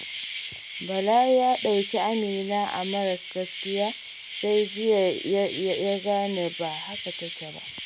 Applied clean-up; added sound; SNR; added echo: none; Insect; 8 dB; none.